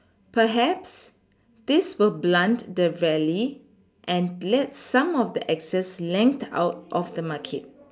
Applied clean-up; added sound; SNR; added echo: none; none; none; none.